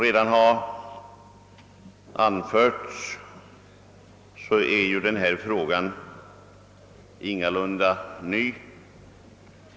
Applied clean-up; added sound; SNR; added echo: none; none; none; none.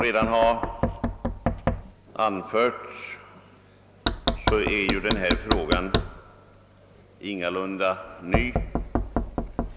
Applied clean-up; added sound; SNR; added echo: none; Knock; 0 dB; none.